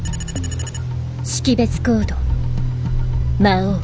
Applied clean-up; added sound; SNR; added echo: none; none; none; none.